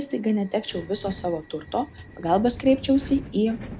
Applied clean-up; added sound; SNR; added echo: none; Subway, metro, underground; 15 dB; none.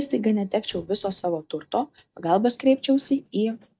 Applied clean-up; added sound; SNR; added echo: neural mask model DeepFilterNet 3.